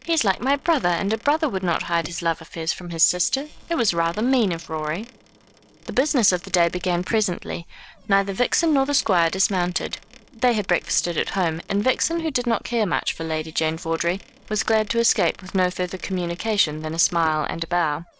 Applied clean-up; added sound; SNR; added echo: neural separator model SepFormer DNS4.